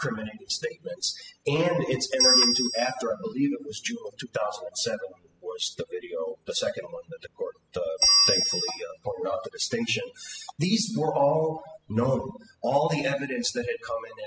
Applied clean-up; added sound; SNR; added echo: classical method spectral subtraction.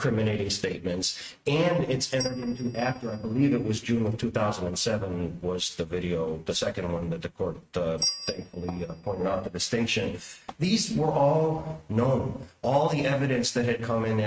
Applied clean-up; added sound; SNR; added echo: neural mask model RNNoise.